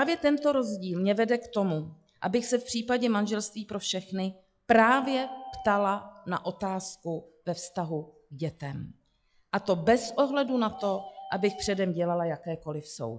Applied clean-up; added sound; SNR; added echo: classical method log-MMSE.